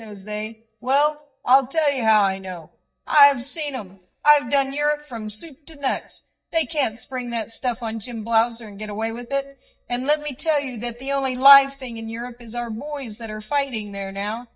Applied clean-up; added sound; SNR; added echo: neural mask model DeepFilterNet 3.